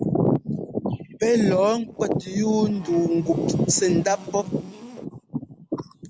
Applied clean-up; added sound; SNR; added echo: none; Buzz; 17 dB; none.